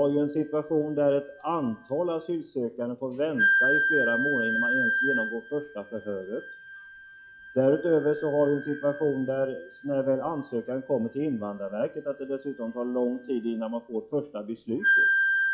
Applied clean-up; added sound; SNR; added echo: classical method log-MMSE.